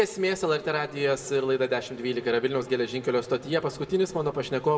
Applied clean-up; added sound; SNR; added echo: none; none; none; reverberation time 0.6 s.